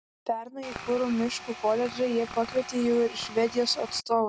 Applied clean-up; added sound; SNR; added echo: none; Tools; 14 dB; none.